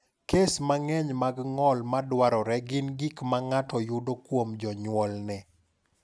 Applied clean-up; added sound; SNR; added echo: none; none; none; none.